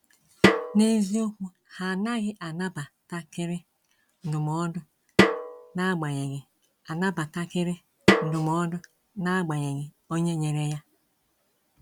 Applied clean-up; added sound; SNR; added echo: none; Snare drum; -3 dB; none.